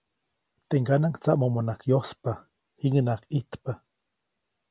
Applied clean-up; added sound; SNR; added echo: none; none; none; none.